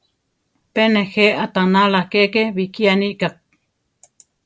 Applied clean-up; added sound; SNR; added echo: none; none; none; none.